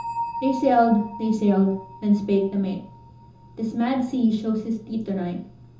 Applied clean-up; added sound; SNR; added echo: none; Bell; 14 dB; reverberation time 0.6 s.